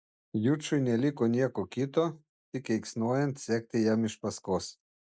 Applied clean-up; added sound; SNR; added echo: neural mask model Resemble Enhance denoiser.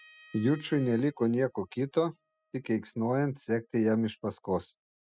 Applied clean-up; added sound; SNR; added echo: classical method spectral subtraction.